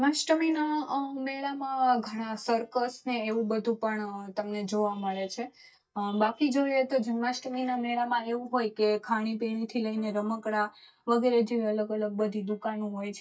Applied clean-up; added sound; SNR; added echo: neural mask model DeepFilterNet 3.